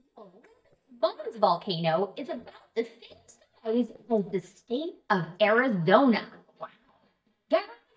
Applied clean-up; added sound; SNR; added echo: neural mask model DeepFilterNet 3.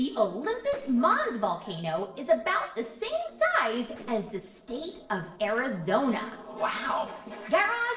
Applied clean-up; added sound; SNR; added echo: neural separator model SepFormer DNS4.